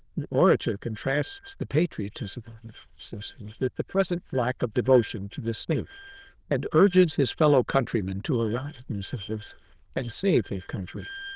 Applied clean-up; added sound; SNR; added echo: neural diffusion model UNIVERSE++.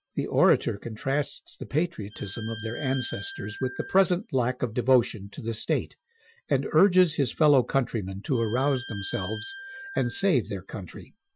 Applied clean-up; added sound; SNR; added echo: classical method Wiener filter.